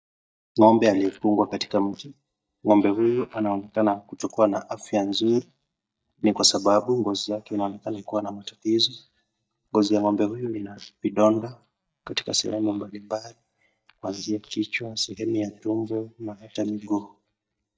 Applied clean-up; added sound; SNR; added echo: neural mask model DeepFilterNet 3.